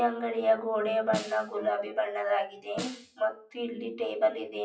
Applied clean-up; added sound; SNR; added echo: classical method WPE with log-MMSE.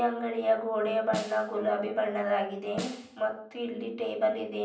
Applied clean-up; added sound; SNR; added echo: none; Snare drum; 14 dB; reverberation time 0.6 s.